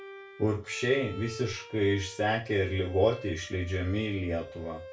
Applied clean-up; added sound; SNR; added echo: none; Bowed string instrument; 16 dB; reverberation time 0.2 s.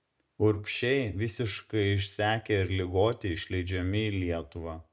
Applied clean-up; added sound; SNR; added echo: none; none; none; none.